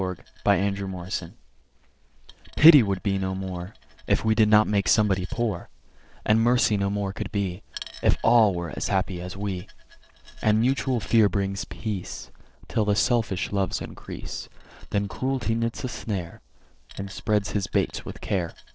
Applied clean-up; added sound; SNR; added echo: neural separator model SepFormer DNS4.